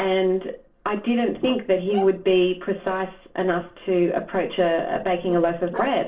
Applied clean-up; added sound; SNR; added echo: neural separator model SepFormer DNS4.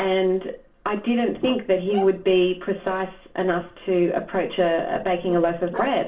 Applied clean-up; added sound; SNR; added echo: none; Growling; 17 dB; reverberation time 0.4 s.